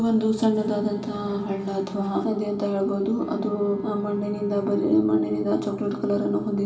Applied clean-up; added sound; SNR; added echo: none; Bowed string instrument; 16 dB; reverberation time 2.5 s.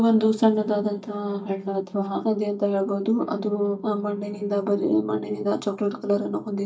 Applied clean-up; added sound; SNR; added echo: neural mask model DeepFilterNet 3.